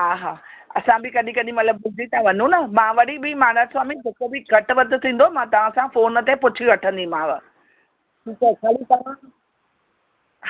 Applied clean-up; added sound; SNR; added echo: none; none; none; none.